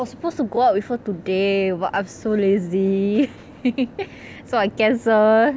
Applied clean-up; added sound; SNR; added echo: none; none; none; none.